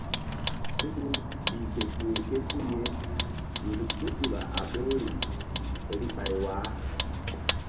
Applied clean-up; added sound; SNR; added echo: none; Vehicle; -4 dB; reverberation time 2.2 s.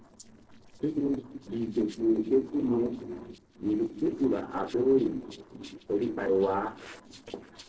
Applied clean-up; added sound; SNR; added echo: neural separator model SepFormer DNS4.